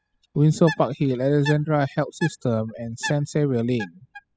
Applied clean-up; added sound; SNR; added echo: classical method spectral subtraction.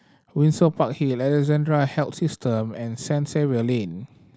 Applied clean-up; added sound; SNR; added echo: none; none; none; none.